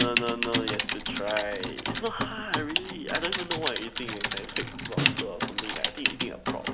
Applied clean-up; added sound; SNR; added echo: none; Snare drum + Typing; -3 dB; none.